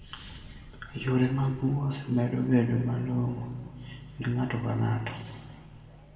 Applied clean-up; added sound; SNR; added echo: none; Microwave oven; 19 dB; reverberation time 1.9 s.